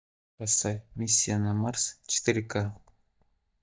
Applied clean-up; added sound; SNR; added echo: neural mask model DeepFilterNet 3.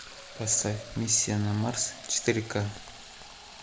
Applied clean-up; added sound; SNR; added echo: none; Fill (with liquid); 15 dB; none.